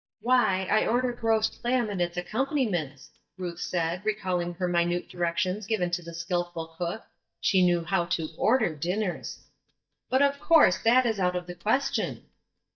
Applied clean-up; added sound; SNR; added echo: neural mask model DeepFilterNet 3.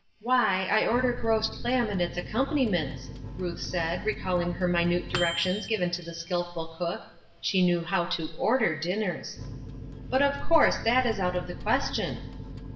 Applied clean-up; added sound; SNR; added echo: none; Microwave oven; 12 dB; reverberation time 1.6 s.